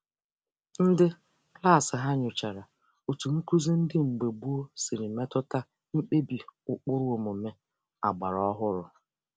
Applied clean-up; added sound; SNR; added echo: none; none; none; none.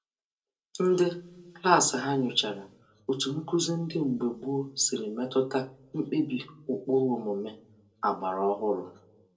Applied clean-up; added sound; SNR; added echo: none; none; none; reverberation time 0.2 s.